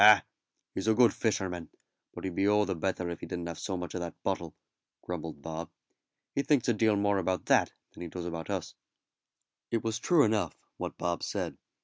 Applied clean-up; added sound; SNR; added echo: none; none; none; none.